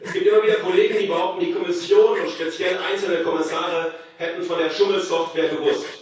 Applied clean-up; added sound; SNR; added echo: none; Sawing; 19 dB; reverberation time 0.6 s.